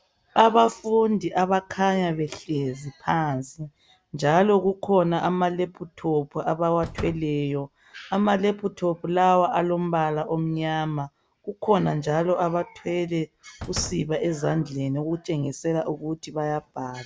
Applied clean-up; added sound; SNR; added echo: none; Slam; 16 dB; none.